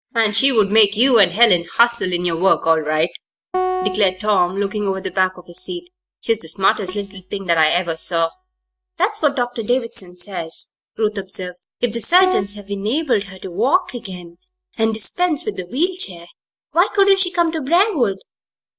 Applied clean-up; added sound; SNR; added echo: neural mask model DeepFilterNet 3.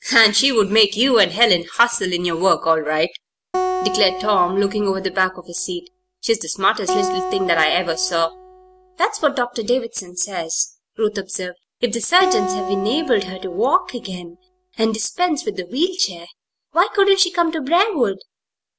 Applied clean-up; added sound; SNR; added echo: none; Acoustic guitar; 7 dB; none.